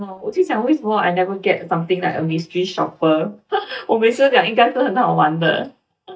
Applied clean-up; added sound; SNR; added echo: neural mask model DeepFilterNet 3.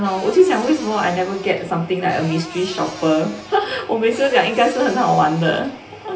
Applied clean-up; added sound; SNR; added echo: none; Cupboard open or close / Door; 18 dB; reverberation time 0.3 s.